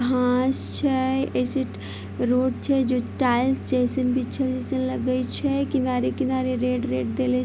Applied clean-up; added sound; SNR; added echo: none; none; none; none.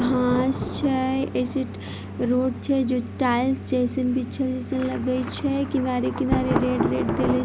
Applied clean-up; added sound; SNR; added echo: none; Thunder; 8 dB; none.